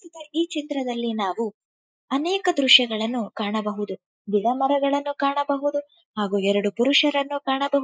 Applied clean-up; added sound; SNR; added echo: neural mask model Resemble Enhance denoiser.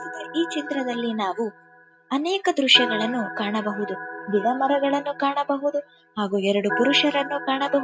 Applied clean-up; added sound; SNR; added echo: none; Organ; 10 dB; none.